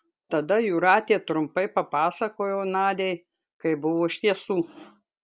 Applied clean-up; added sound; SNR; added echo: none; none; none; none.